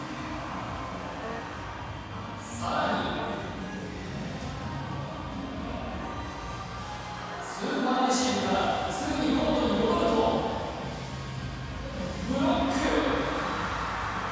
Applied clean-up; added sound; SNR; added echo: none; Wind instrument, woodwind instrument; 15 dB; reverberation time 2.1 s.